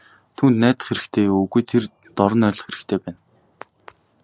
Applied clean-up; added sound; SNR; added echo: none; none; none; none.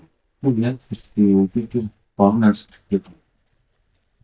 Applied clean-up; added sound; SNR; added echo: neural mask model DeepFilterNet 3.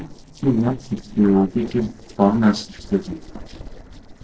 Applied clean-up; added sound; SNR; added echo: neural separator model SepFormer DNS4.